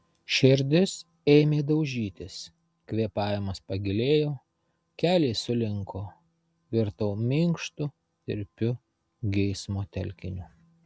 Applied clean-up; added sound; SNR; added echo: none; none; none; none.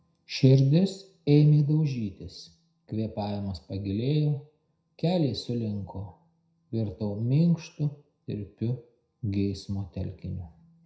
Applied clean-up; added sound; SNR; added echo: none; none; none; reverberation time 0.5 s.